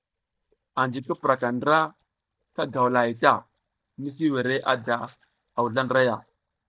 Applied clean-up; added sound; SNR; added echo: neural mask model DeepFilterNet 3.